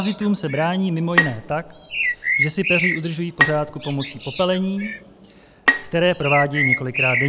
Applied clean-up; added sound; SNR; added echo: none; Bird + Bowed string instrument; 1 dB; none.